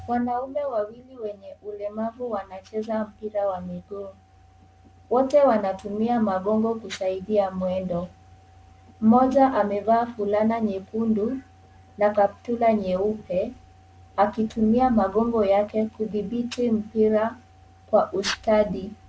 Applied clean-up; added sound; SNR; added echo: none; none; none; none.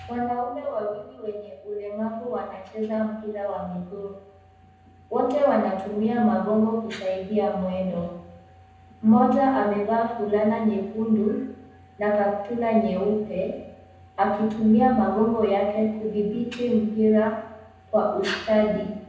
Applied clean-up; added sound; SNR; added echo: none; none; none; reverberation time 0.9 s.